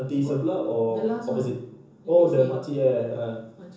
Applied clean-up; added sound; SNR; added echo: none; none; none; reverberation time 0.7 s.